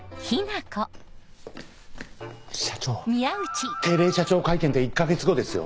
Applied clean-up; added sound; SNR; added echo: none; Dog; 12 dB; none.